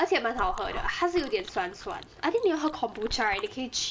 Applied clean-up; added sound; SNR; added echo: none; Chewing, mastication; 13 dB; none.